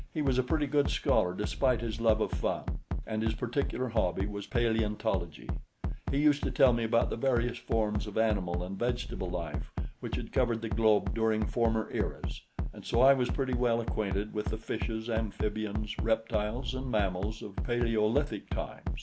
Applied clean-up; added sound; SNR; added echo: none; Bass drum; 4 dB; none.